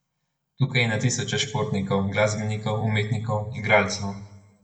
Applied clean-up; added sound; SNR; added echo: none; none; none; reverberation time 0.7 s.